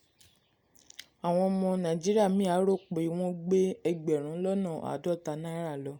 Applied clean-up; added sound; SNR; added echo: none; none; none; none.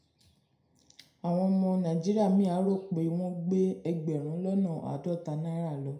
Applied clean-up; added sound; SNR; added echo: none; none; none; reverberation time 0.4 s.